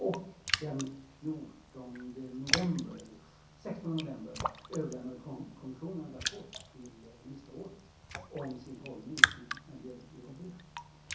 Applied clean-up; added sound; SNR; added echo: none; Raindrop; -3 dB; reverberation time 0.6 s.